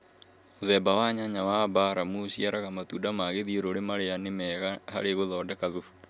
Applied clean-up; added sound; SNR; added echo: none; none; none; none.